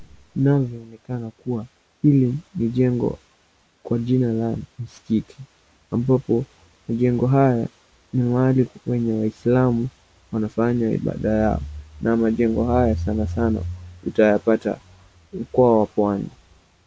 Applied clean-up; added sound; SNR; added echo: none; none; none; none.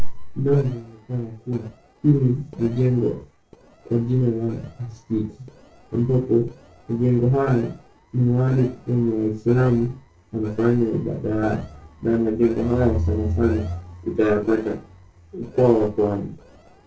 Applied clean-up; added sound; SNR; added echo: neural separator model SepFormer DNS4.